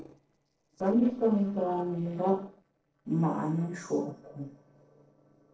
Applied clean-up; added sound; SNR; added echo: neural separator model SepFormer DNS4.